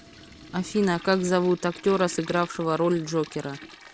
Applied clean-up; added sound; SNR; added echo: none; Toilet flush; 19 dB; none.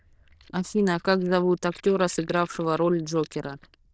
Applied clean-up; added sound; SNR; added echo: neural diffusion model UNIVERSE++.